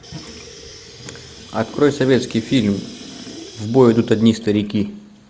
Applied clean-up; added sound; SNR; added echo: none; Sink (filling or washing) / Water tap, faucet; 18 dB; none.